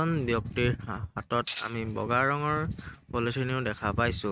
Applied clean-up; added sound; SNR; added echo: neural mask model RNNoise.